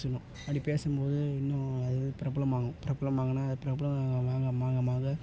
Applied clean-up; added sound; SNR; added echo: none; none; none; none.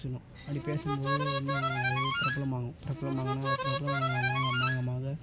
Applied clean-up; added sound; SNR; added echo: none; Harmonica; -1 dB; none.